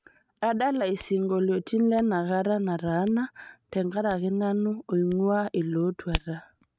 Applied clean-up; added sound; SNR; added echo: neural mask model RNNoise.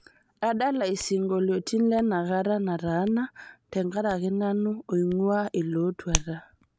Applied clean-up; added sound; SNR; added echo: none; Hands; 13 dB; none.